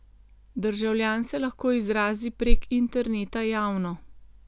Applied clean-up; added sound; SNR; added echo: none; none; none; none.